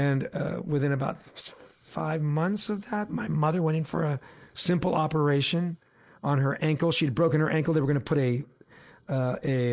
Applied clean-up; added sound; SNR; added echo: neural mask model Resemble Enhance denoiser.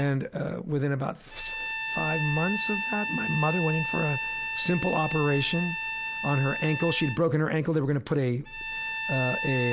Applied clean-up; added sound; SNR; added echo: none; Bowed string instrument; 5 dB; none.